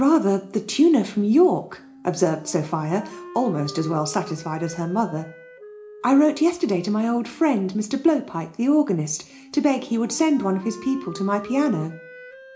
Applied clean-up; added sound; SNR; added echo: none; Wind instrument, woodwind instrument; 19 dB; reverberation time 0.4 s.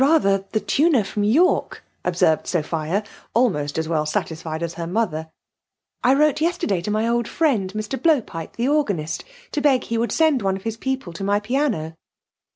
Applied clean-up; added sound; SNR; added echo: none; none; none; none.